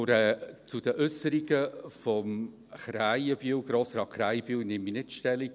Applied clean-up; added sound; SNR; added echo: none; none; none; none.